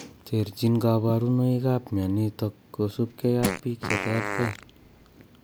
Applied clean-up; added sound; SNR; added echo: none; Fart; 6 dB; none.